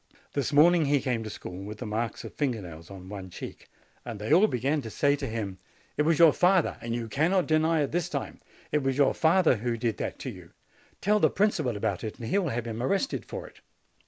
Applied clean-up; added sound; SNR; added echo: none; none; none; none.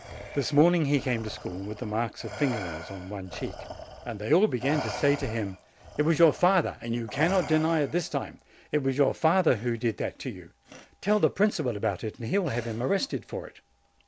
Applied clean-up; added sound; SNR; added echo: none; Respiratory sounds; 15 dB; none.